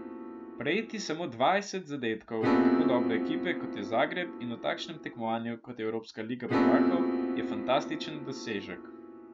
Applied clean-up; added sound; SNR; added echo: none; Piano; -1 dB; none.